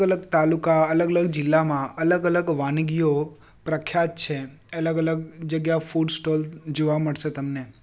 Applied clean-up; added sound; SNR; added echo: none; none; none; none.